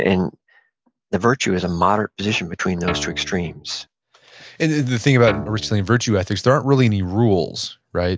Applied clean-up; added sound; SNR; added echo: none; Guitar; 12 dB; none.